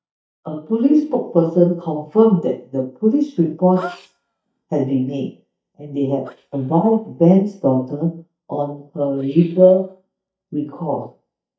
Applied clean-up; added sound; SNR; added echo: neural mask model DeepFilterNet 3.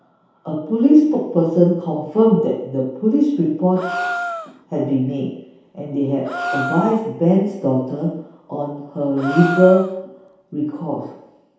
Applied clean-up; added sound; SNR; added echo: none; Gasp; 10 dB; reverberation time 0.8 s.